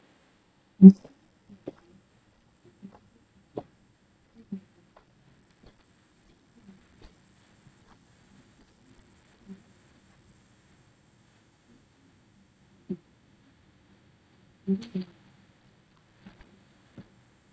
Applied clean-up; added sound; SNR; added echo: neural mask model DeepFilterNet 3.